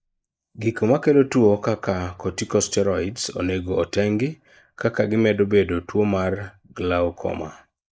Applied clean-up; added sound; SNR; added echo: neural mask model Resemble Enhance denoiser.